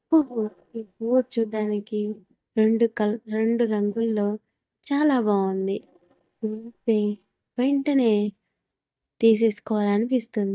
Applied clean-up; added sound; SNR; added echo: neural mask model DeepFilterNet 3.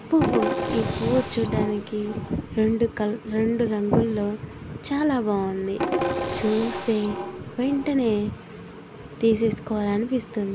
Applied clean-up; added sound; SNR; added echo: none; Percussion; 5 dB; none.